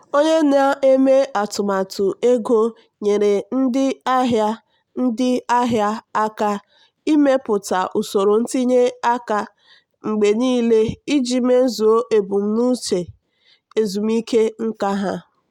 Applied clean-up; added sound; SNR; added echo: none; none; none; none.